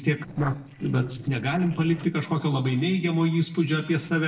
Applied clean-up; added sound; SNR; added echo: neural separator model SepFormer DNS4.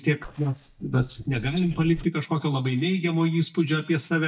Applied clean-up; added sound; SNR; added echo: neural mask model DeepFilterNet 3.